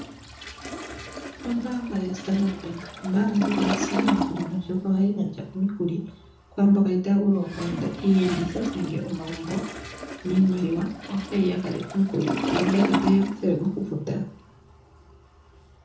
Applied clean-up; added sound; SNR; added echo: none; Toilet flush; 8 dB; reverberation time 0.8 s.